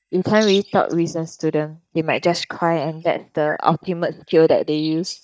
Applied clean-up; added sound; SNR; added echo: neural mask model DeepFilterNet 3.